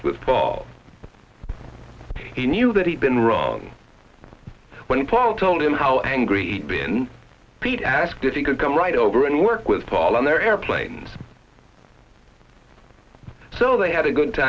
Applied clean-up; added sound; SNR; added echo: none; none; none; none.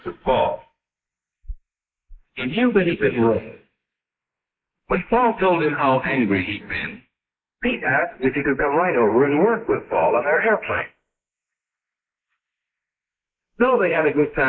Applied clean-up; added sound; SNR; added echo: neural mask model Resemble Enhance denoiser.